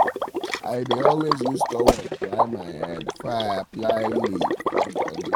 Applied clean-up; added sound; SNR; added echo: neural mask model RNNoise.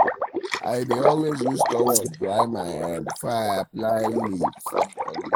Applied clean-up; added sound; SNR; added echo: neural mask model Resemble Enhance denoiser.